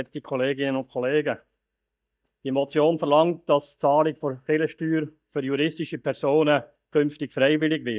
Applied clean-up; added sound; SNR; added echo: neural mask model DeepFilterNet 3.